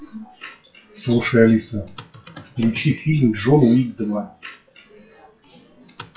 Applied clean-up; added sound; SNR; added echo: classical method WPE with log-MMSE.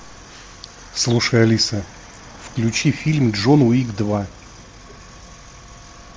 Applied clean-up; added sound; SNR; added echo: none; none; none; none.